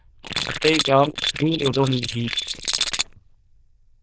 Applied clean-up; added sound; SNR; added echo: neural diffusion model UNIVERSE++.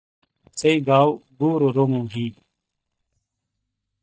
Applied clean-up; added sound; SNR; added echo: neural mask model DeepFilterNet 3.